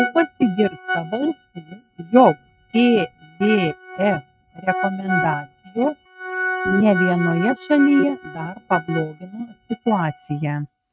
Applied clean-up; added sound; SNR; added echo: neural mask model RNNoise.